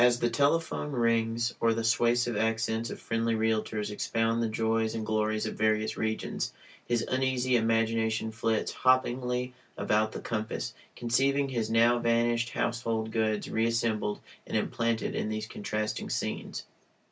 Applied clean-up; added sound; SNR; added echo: none; none; none; none.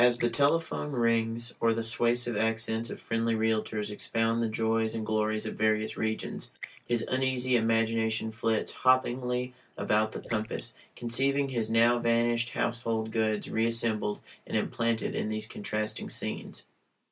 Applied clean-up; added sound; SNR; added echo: neural mask model Resemble Enhance denoiser.